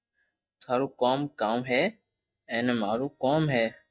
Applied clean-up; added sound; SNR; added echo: neural mask model DeepFilterNet 3.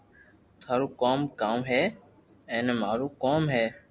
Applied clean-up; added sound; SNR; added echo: none; none; none; none.